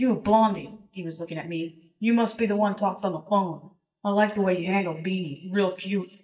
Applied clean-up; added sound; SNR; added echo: neural mask model DeepFilterNet 3.